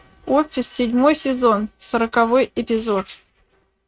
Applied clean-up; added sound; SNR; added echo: neural mask model RNNoise.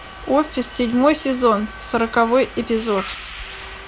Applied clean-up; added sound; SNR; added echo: none; Subway, metro, underground; 15 dB; none.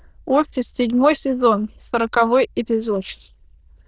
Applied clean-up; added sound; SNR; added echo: neural diffusion model UNIVERSE++.